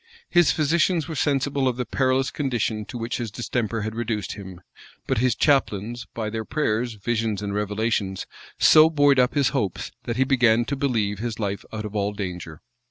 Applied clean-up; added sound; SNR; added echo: none; none; none; none.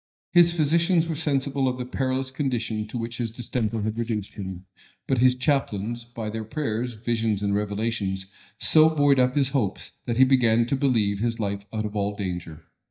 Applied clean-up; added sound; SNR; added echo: neural mask model DeepFilterNet 3.